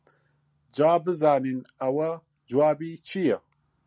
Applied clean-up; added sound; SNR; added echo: none; none; none; none.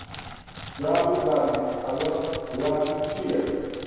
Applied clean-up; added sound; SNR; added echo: none; Crackle; 13 dB; reverberation time 2.2 s.